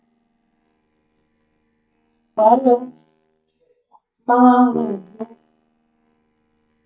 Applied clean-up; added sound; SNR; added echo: neural mask model DeepFilterNet 3.